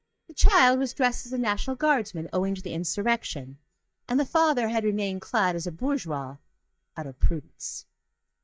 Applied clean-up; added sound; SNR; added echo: neural mask model DeepFilterNet 3.